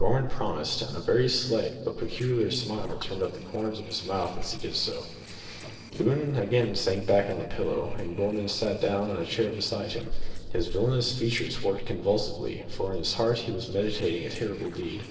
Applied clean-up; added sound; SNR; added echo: neural separator model SepFormer DNS4.